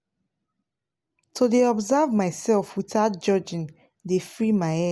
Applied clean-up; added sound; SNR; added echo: none; none; none; none.